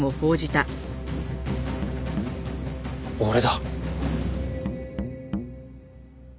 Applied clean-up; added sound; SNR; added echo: none; Musical instrument; 10 dB; none.